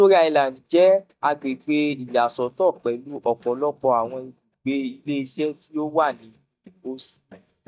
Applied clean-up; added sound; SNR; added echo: neural mask model DeepFilterNet 3.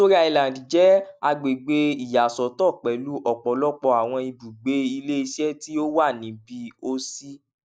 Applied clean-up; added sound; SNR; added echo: none; none; none; none.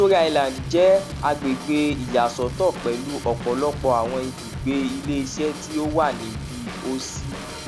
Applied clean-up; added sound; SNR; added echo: none; Drum / Drum kit; 10 dB; none.